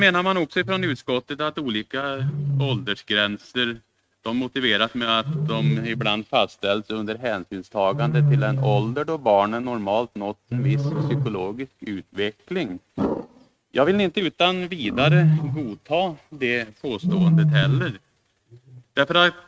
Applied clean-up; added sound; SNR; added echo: neural mask model RNNoise.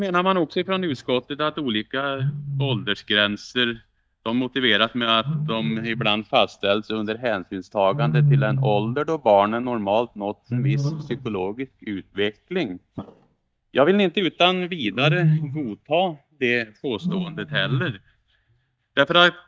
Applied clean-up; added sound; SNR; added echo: neural mask model DeepFilterNet 3.